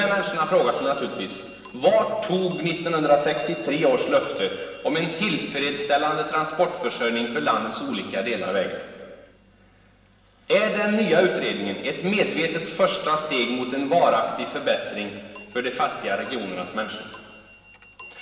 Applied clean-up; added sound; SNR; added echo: none; Clock; 15 dB; reverberation time 1.6 s.